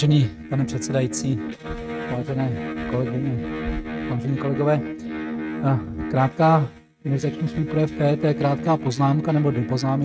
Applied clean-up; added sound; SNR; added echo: neural mask model RNNoise.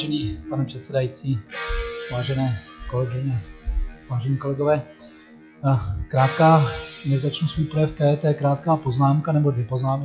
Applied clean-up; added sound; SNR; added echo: classical method log-MMSE.